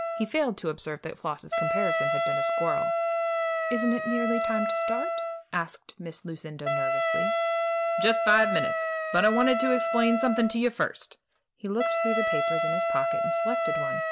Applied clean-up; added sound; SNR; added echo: none; Wind instrument, woodwind instrument; -2 dB; none.